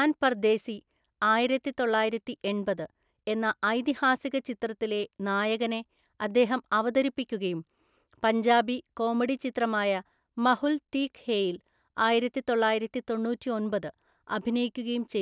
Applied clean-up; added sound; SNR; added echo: none; none; none; none.